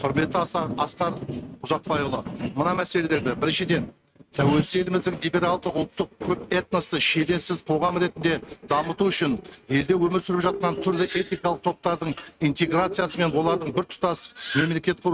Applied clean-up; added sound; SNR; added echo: neural mask model RNNoise.